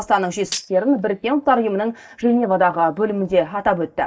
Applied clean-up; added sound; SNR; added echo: neural mask model DeepFilterNet 3.